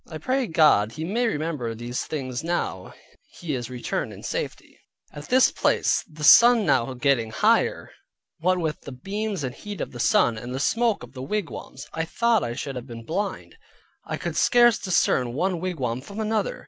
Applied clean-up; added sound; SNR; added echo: none; none; none; none.